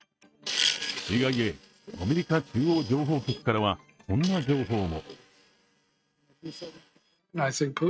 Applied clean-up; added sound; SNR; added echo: neural mask model RNNoise.